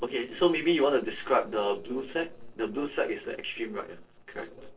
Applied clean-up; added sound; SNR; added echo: neural separator model SepFormer DNS4.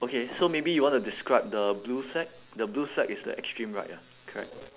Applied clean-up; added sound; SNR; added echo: none; none; none; none.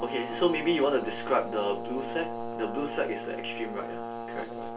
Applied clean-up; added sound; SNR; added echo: none; Brass instrument; 6 dB; reverberation time 0.2 s.